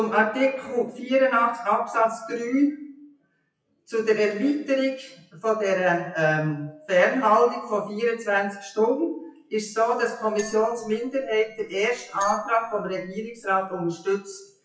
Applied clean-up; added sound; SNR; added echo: classical method WPE with log-MMSE.